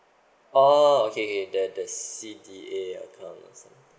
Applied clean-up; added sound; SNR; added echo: none; none; none; none.